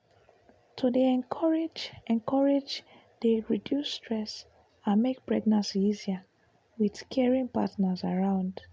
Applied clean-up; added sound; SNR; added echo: none; none; none; none.